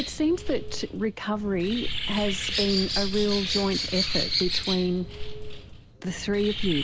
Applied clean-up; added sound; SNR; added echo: none; Bird; 2 dB; none.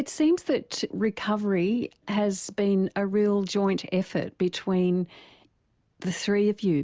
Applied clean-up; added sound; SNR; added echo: none; none; none; none.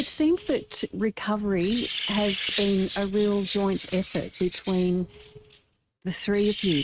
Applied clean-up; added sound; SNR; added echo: neural mask model RNNoise.